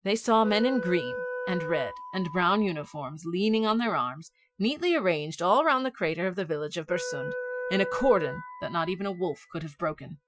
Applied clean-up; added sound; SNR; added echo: classical method Wiener filter.